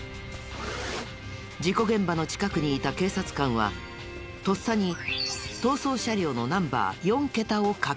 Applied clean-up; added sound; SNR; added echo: none; none; none; none.